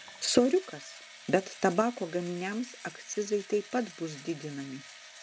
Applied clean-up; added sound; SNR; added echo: none; Engine / Drill; 18 dB; none.